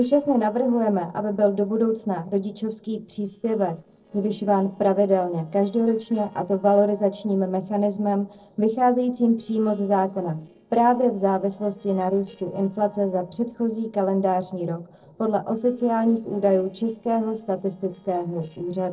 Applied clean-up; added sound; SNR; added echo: neural separator model SepFormer DNS4.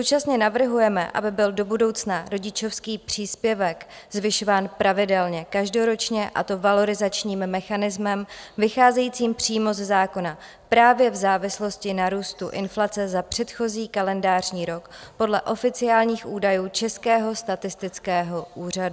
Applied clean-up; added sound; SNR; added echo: none; none; none; none.